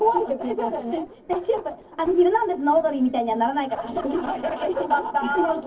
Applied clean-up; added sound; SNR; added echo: neural separator model SepFormer DNS4.